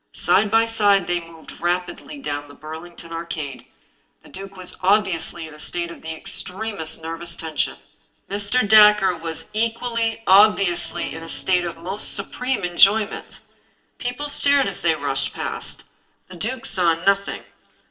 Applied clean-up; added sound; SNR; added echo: neural separator model SepFormer DNS4.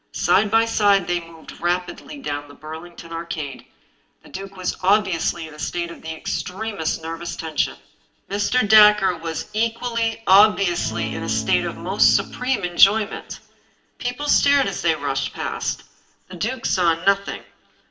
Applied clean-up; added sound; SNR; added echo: none; Acoustic guitar / Strum; 9 dB; reverberation time 0.7 s.